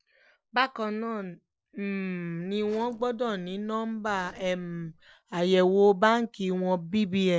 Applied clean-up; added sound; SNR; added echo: neural separator model SepFormer DNS4.